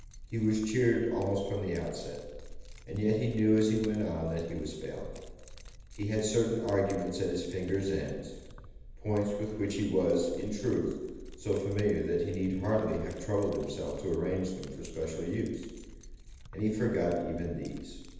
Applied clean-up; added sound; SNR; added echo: none; Keys jangling; 15 dB; reverberation time 1.1 s.